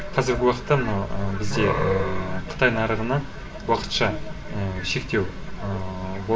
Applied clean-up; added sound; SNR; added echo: none; none; none; reverberation time 0.8 s.